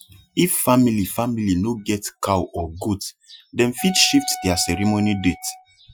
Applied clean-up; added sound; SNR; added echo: classical method Wiener filter.